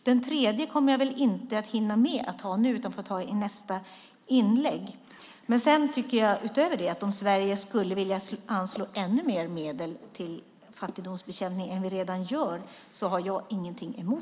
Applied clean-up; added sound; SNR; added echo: none; none; none; none.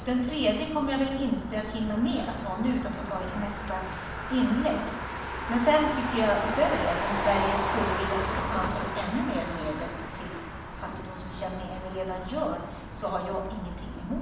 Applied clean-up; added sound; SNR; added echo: none; Motor vehicle (road); 4 dB; reverberation time 1.0 s.